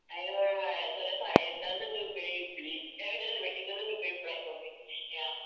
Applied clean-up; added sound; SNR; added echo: none; Fireworks; 3 dB; reverberation time 1.1 s.